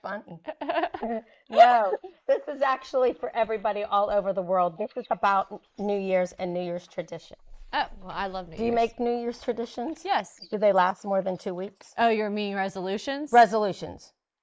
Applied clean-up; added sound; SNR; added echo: neural mask model Resemble Enhance denoiser.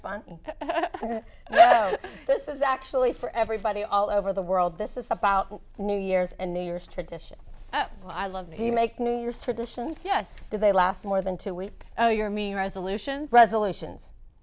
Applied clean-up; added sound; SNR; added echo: none; none; none; none.